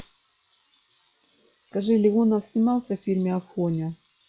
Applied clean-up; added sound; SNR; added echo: classical method log-MMSE.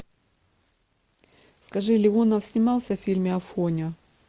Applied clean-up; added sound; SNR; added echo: none; none; none; none.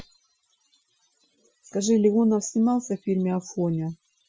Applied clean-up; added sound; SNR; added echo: classical method Wiener filter.